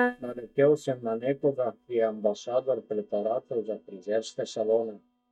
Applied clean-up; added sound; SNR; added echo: neural mask model DeepFilterNet 3.